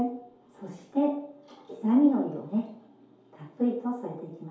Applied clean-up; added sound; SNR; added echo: none; none; none; reverberation time 2.4 s.